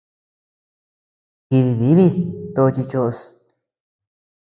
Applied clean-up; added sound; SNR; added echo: none; Glass; 19 dB; none.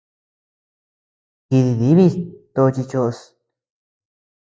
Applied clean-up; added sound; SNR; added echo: neural mask model DeepFilterNet 3.